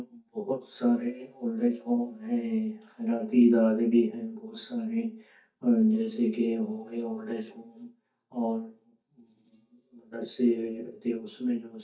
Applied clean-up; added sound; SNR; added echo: neural mask model DeepFilterNet 3.